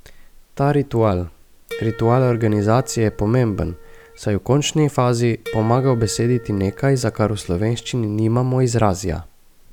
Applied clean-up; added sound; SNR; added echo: none; Harp; 19 dB; none.